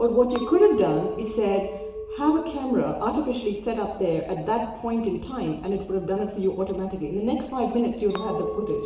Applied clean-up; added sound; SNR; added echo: none; Chink, clink; 11 dB; reverberation time 0.9 s.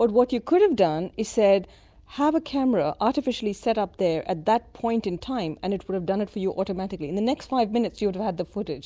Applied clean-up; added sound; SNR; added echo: none; none; none; none.